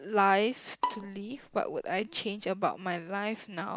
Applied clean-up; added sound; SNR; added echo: none; Bowed string instrument; 9 dB; none.